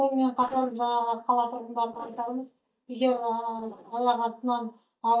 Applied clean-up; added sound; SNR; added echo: neural mask model DeepFilterNet 3.